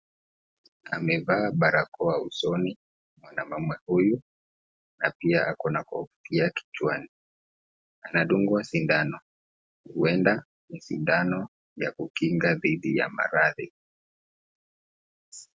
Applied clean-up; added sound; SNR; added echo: none; none; none; none.